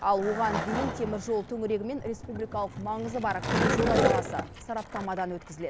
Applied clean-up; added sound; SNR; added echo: none; Skateboard; 1 dB; none.